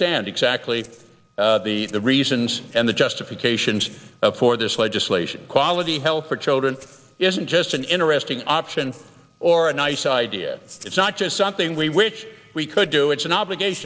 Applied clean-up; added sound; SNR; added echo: neural separator model SepFormer DNS4.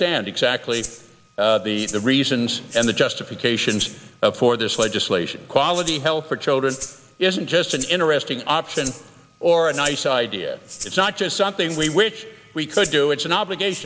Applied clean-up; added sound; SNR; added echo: none; Rattle (instrument); 16 dB; none.